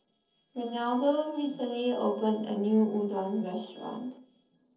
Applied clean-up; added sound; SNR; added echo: neural separator model SepFormer DNS4.